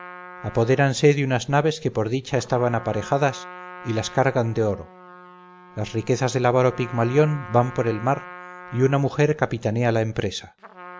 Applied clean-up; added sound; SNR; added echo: none; Trumpet; 19 dB; none.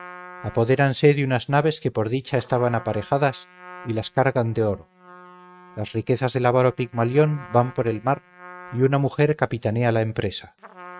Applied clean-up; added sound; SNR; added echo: neural mask model RNNoise.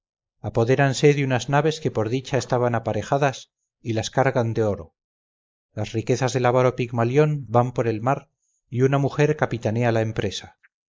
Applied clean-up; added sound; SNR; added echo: neural mask model Resemble Enhance denoiser.